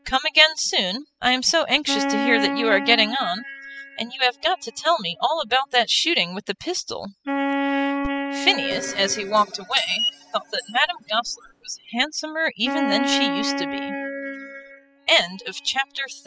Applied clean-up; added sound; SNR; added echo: classical method spectral subtraction.